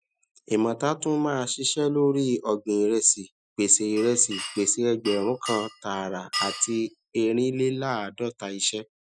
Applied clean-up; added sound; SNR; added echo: classical method Wiener filter.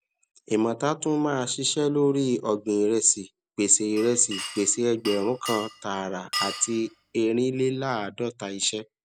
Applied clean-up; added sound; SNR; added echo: none; Glass; 10 dB; none.